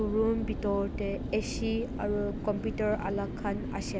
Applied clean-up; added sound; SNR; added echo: none; Mechanical fan; 4 dB; none.